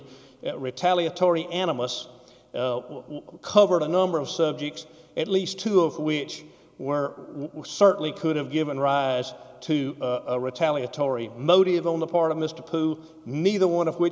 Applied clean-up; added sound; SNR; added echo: none; none; none; none.